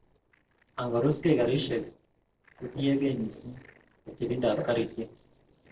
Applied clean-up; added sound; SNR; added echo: neural separator model SepFormer DNS4.